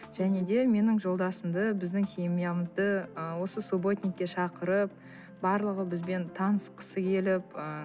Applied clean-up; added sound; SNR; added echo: none; none; none; none.